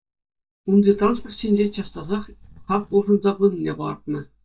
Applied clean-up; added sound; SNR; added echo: neural mask model DeepFilterNet 3.